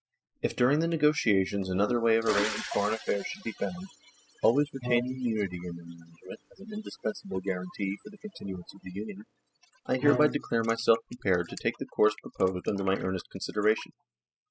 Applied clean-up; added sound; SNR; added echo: classical method spectral subtraction.